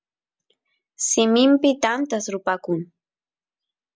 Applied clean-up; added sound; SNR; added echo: none; none; none; none.